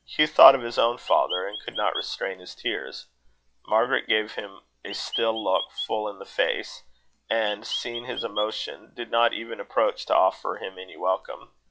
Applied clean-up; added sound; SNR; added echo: classical method log-MMSE.